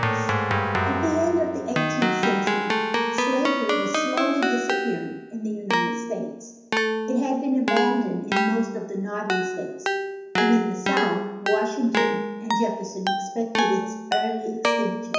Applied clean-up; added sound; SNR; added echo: none; Keyboard (musical); -2 dB; reverberation time 0.9 s.